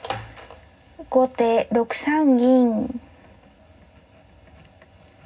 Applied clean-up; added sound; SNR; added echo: none; none; none; reverberation time 0.4 s.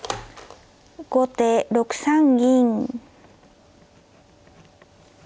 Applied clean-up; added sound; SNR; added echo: none; none; none; none.